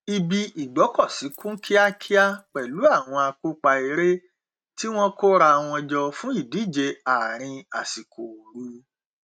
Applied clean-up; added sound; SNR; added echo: neural mask model RNNoise.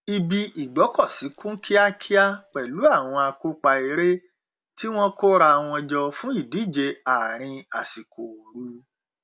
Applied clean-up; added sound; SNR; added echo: none; Keys jangling; 19 dB; none.